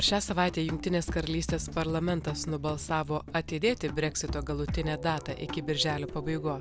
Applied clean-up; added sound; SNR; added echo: none; none; none; none.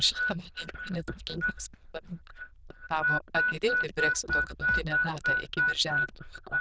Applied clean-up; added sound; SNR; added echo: neural diffusion model UNIVERSE++.